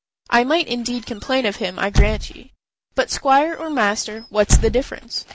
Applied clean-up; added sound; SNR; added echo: none; Squeak / Slam; 2 dB; none.